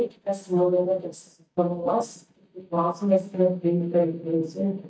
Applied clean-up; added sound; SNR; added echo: neural mask model DeepFilterNet 3.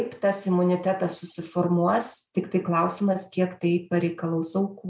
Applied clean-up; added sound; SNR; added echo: none; none; none; none.